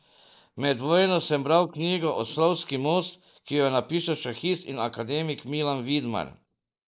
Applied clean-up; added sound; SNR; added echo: neural mask model Resemble Enhance denoiser.